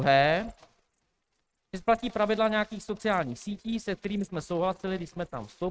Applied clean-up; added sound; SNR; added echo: neural mask model RNNoise.